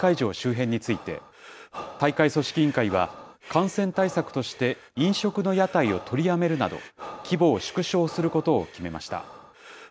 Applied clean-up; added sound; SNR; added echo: none; Breathing; 18 dB; none.